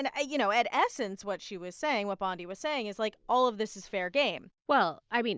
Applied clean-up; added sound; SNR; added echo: none; none; none; none.